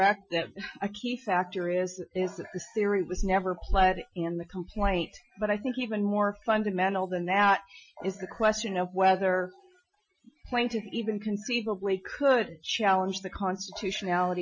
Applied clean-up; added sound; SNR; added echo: classical method Wiener filter.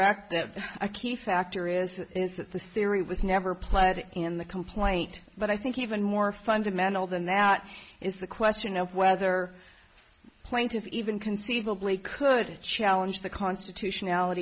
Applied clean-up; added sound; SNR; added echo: none; none; none; none.